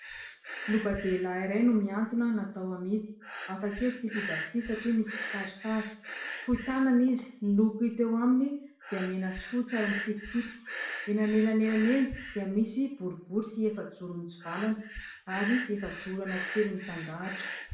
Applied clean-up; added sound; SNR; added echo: none; Breathing; 11 dB; reverberation time 0.5 s.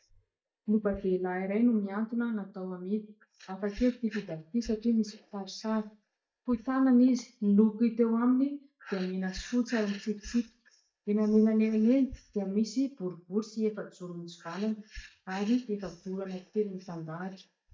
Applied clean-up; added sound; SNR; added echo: neural mask model DeepFilterNet 3.